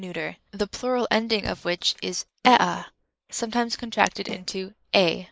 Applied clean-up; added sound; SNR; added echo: neural mask model Resemble Enhance denoiser.